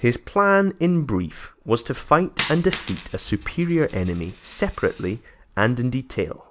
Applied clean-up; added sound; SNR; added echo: none; Coin (dropping); 14 dB; none.